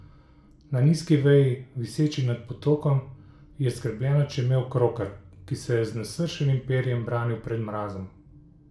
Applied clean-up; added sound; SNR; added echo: none; none; none; reverberation time 0.4 s.